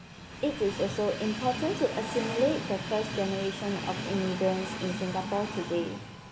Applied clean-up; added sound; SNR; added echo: none; Train; 6 dB; none.